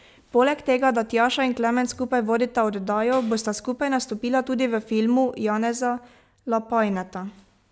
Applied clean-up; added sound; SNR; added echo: none; none; none; none.